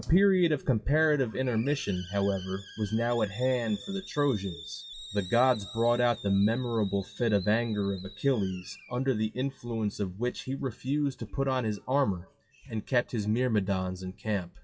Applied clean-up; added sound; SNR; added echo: classical method WPE with log-MMSE.